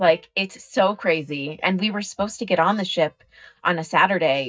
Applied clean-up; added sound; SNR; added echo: neural mask model DeepFilterNet 3.